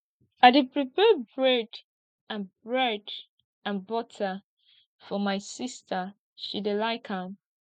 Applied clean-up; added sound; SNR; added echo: none; none; none; none.